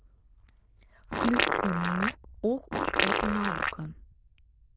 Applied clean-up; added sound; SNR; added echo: neural diffusion model UNIVERSE++.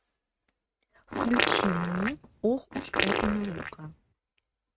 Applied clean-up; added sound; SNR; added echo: neural mask model RNNoise.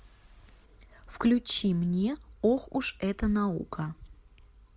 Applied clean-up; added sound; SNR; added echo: none; none; none; none.